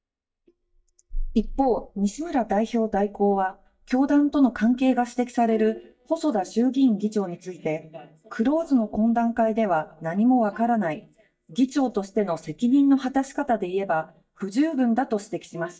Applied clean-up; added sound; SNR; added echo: neural mask model DeepFilterNet 3.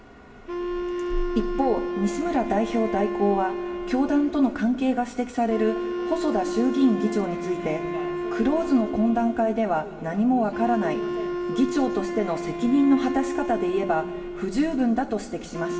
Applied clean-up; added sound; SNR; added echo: none; Wind instrument, woodwind instrument; 6 dB; reverberation time 1.7 s.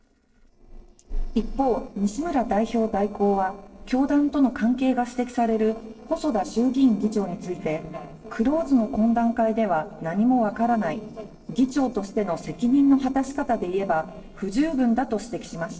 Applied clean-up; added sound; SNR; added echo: neural separator model SepFormer DNS4.